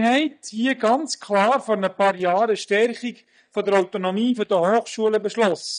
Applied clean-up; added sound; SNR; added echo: neural mask model DeepFilterNet 3.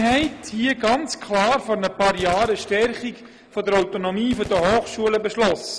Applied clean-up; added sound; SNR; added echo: none; Gunshot, gunfire; 20 dB; none.